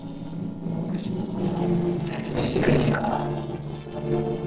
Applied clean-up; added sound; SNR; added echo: neural separator model SepFormer DNS4.